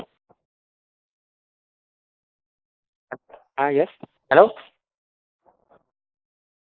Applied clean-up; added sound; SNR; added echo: neural mask model Resemble Enhance denoiser.